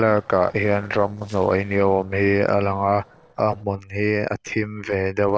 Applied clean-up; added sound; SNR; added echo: neural separator model SepFormer DNS4.